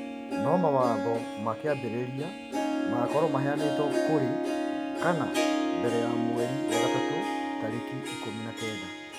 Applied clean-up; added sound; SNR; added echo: none; Harp; -1 dB; none.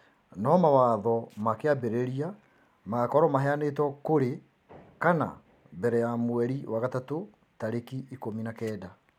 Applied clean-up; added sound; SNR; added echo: none; none; none; none.